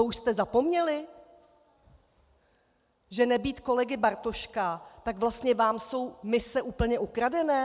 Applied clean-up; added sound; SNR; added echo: none; none; none; none.